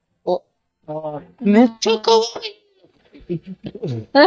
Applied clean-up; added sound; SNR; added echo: neural mask model DeepFilterNet 3.